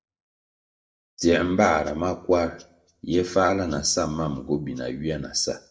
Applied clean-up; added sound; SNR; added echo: neural mask model DeepFilterNet 3.